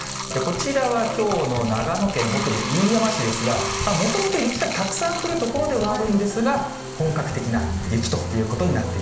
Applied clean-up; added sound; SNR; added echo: none; Bathtub (filling or washing); 9 dB; reverberation time 0.9 s.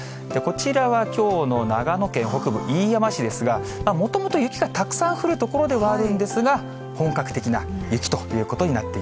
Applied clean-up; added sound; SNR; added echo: none; none; none; none.